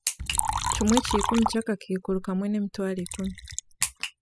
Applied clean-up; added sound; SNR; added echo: classical method spectral subtraction.